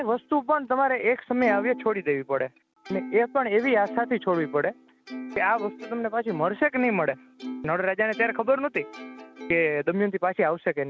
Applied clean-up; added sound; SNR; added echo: none; Plucked string instrument; 15 dB; none.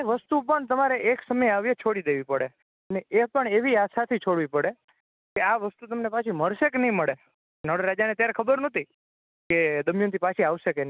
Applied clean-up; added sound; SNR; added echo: none; none; none; none.